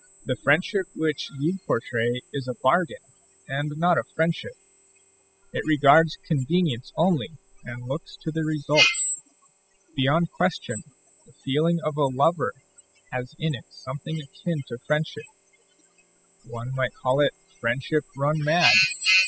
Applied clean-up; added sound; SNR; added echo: classical method spectral subtraction.